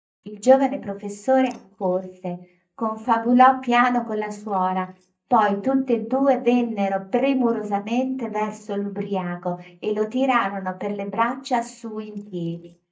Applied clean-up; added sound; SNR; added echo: neural mask model DeepFilterNet 3.